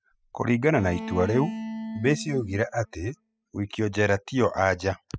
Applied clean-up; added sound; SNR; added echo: classical method spectral subtraction.